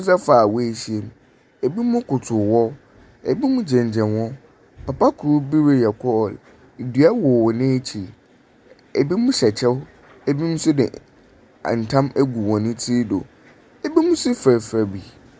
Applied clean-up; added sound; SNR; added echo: none; none; none; none.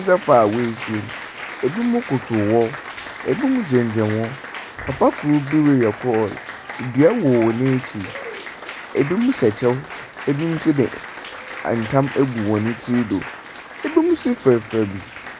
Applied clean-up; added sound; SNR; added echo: none; Applause; 13 dB; none.